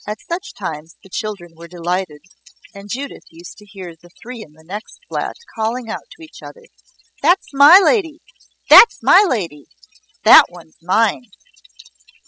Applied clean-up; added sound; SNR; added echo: classical method spectral subtraction.